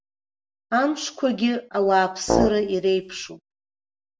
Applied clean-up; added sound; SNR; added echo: none; Brass instrument; 1 dB; none.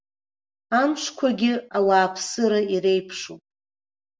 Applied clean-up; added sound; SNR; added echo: none; none; none; none.